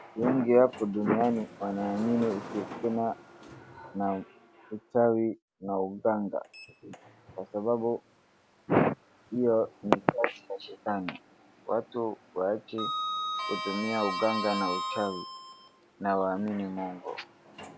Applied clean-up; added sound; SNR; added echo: none; Sliding door; 11 dB; none.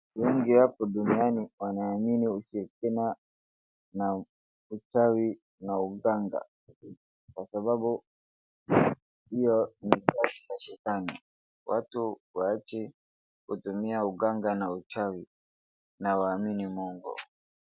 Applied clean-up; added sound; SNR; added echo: none; none; none; none.